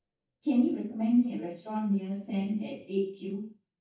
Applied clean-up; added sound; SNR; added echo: neural mask model DeepFilterNet 3.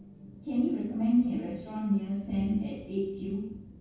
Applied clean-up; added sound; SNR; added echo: none; Thunder / Rain; 19 dB; reverberation time 0.6 s.